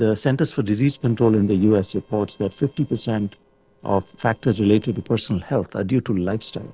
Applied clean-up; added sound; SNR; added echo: neural separator model SepFormer DNS4.